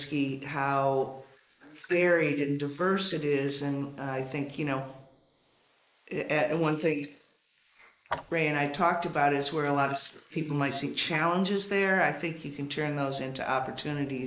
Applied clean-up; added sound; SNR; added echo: neural mask model Resemble Enhance denoiser.